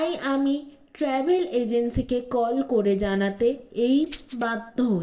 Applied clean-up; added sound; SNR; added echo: neural separator model SepFormer DNS4.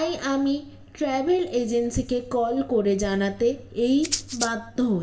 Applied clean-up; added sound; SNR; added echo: none; Rattle (instrument); 7 dB; reverberation time 0.6 s.